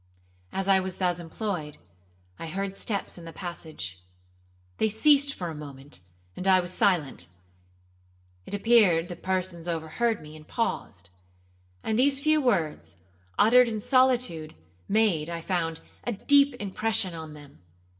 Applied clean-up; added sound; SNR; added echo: none; none; none; reverberation time 0.6 s.